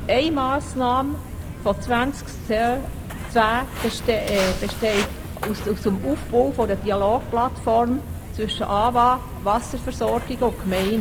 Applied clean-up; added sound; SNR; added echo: none; Walk, footsteps; 9 dB; none.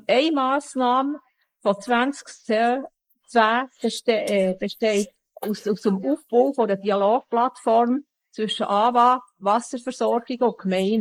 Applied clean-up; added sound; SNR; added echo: neural mask model Resemble Enhance denoiser.